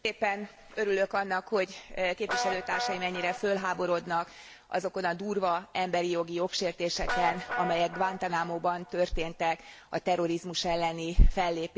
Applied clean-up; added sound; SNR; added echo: none; Guitar; 11 dB; none.